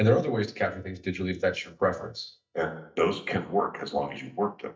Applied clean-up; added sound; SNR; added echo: neural mask model DeepFilterNet 3.